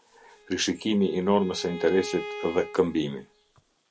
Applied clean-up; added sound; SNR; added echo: none; Bowed string instrument; 14 dB; none.